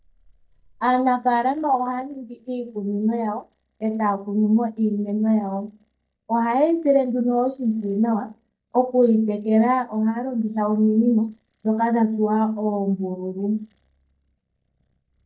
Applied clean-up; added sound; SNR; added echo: neural mask model DeepFilterNet 3.